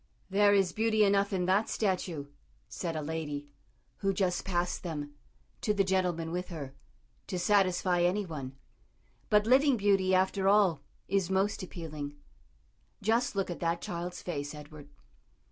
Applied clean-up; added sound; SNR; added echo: none; none; none; none.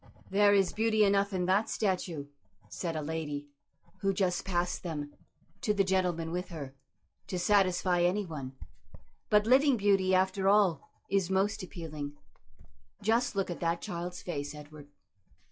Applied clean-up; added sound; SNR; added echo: classical method log-MMSE.